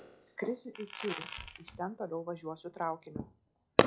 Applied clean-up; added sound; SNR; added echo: classical method log-MMSE.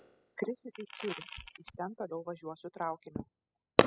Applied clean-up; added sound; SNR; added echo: classical method spectral subtraction.